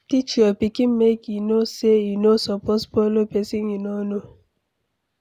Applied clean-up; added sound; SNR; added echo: none; none; none; none.